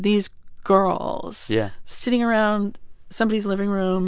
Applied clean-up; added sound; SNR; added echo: none; none; none; none.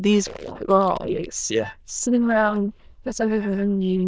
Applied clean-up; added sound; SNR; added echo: neural diffusion model UNIVERSE++.